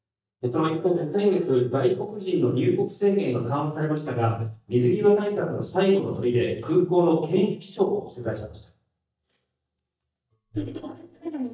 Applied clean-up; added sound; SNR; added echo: neural mask model DeepFilterNet 3.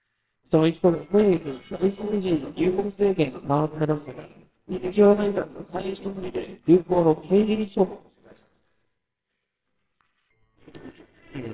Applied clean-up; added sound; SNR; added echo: neural separator model SepFormer WHAMR!.